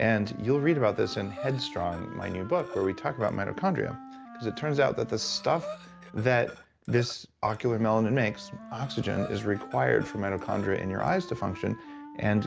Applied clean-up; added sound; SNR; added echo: none; Wind instrument, woodwind instrument + Breathing; 14 dB; none.